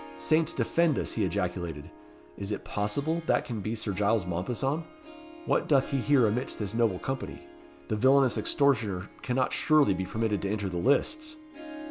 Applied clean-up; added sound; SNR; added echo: none; Harp; 17 dB; none.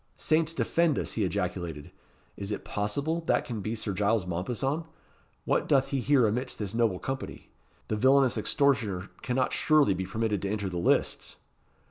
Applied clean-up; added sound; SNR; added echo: none; none; none; none.